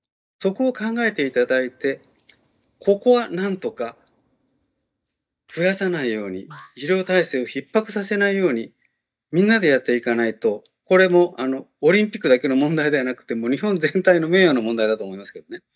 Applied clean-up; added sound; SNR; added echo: neural mask model DeepFilterNet 3.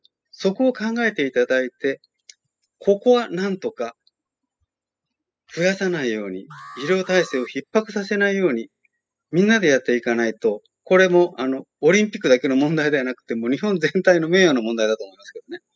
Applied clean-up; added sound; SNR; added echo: classical method spectral subtraction.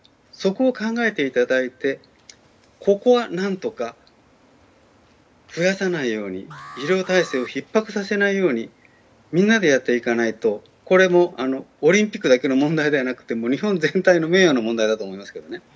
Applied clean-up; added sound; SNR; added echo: none; Alarm; 20 dB; none.